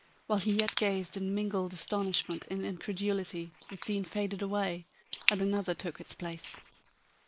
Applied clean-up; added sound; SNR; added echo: neural mask model Resemble Enhance denoiser.